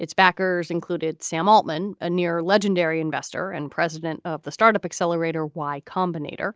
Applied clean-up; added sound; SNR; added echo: none; none; none; none.